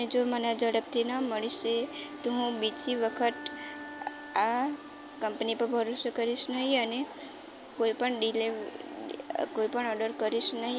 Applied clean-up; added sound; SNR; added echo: none; Wind instrument, woodwind instrument; 17 dB; none.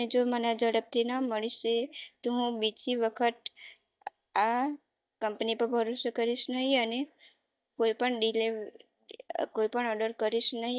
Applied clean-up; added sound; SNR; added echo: neural mask model DeepFilterNet 3.